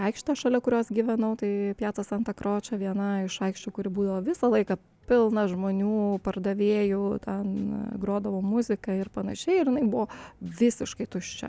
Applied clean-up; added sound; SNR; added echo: none; none; none; none.